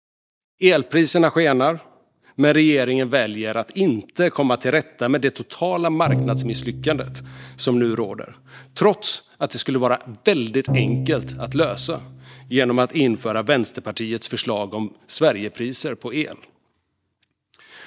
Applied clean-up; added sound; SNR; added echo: neural mask model DeepFilterNet 3.